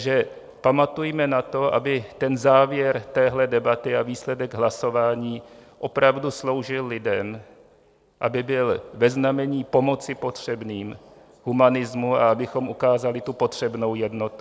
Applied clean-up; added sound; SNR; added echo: none; none; none; none.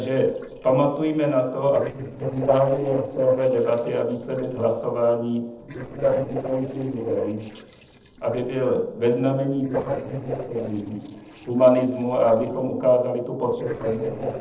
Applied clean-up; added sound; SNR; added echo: neural separator model SepFormer DNS4.